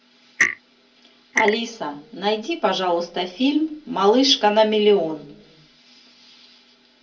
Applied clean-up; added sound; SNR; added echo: none; Clock; 5 dB; reverberation time 0.2 s.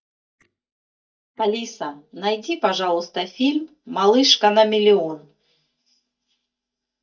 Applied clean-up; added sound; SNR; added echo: neural mask model DeepFilterNet 3.